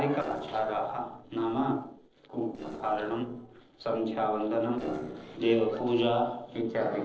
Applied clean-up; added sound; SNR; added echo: neural separator model SepFormer DNS4.